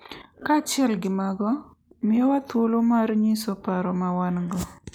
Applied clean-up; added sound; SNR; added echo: none; none; none; none.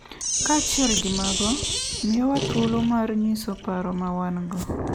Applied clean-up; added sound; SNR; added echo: none; Sink (filling or washing); 3 dB; none.